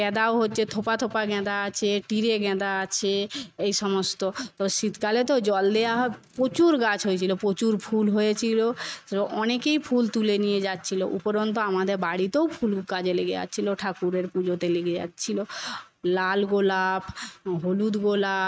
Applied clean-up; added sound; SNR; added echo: neural mask model RNNoise.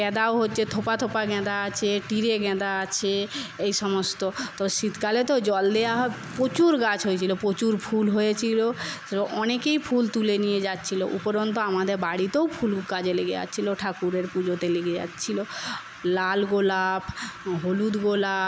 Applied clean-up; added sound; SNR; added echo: none; Purr; 12 dB; none.